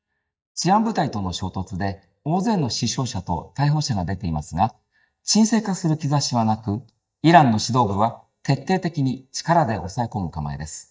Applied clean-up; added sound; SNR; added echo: neural mask model DeepFilterNet 3.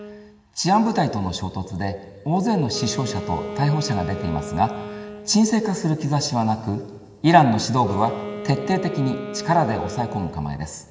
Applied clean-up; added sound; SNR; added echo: none; Wind instrument, woodwind instrument; 13 dB; reverberation time 2.2 s.